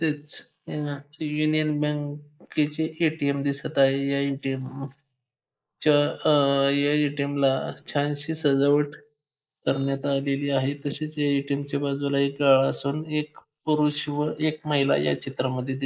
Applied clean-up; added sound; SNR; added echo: neural mask model Resemble Enhance denoiser.